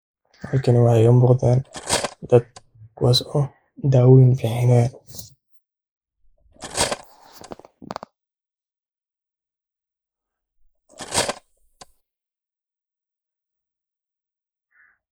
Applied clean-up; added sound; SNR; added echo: neural mask model Resemble Enhance denoiser.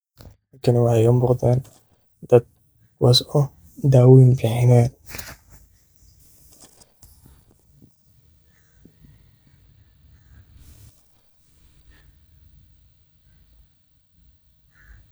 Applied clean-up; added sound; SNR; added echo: neural mask model DeepFilterNet 3.